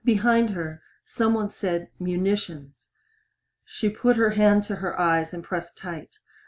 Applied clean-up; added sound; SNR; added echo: none; none; none; none.